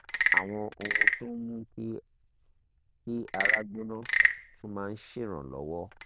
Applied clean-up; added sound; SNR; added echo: neural diffusion model UNIVERSE++.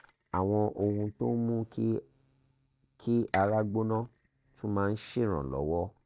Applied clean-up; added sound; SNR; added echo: neural mask model DeepFilterNet 3.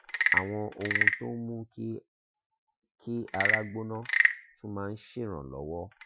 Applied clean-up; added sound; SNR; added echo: classical method Wiener filter.